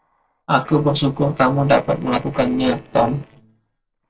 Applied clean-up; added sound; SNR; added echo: neural separator model SepFormer DNS4.